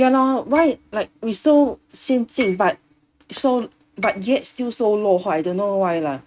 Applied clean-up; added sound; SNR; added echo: neural mask model RNNoise.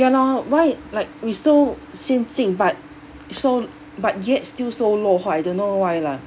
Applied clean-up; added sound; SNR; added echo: none; none; none; none.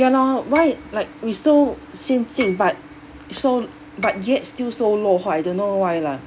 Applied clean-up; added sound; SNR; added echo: none; Piano; 18 dB; none.